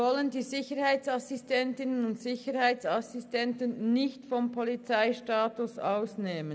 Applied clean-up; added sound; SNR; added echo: none; none; none; none.